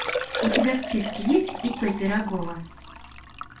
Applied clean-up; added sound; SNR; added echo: none; Liquid; 5 dB; reverberation time 0.2 s.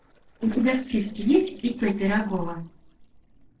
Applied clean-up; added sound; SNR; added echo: neural separator model SepFormer DNS4.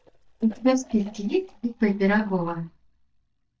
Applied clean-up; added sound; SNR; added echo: neural mask model DeepFilterNet 3.